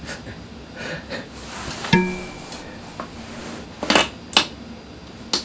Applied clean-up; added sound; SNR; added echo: none; Dishes, pots, and pans; -2 dB; none.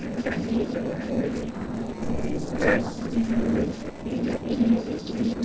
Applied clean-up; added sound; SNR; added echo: neural separator model SepFormer DNS4.